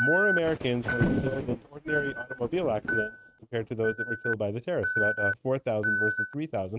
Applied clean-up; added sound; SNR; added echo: neural mask model RNNoise.